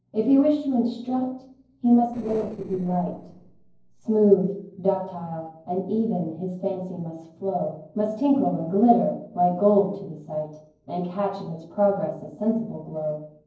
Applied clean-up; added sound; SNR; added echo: neural separator model SepFormer DNS4.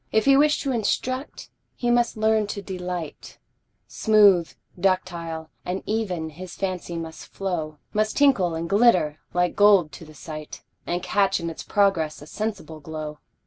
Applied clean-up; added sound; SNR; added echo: none; none; none; none.